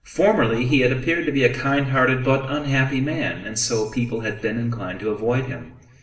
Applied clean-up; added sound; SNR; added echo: none; none; none; reverberation time 0.9 s.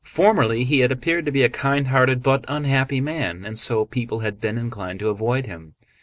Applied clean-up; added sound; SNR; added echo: none; none; none; none.